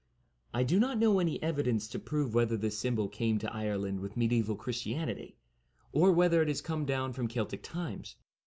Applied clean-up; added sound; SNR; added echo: none; none; none; none.